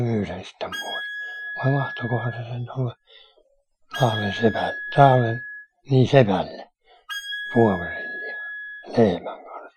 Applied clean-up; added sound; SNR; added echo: classical method Wiener filter.